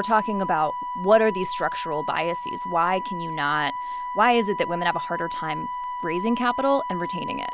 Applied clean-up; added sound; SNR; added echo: none; Wind instrument, woodwind instrument; 6 dB; none.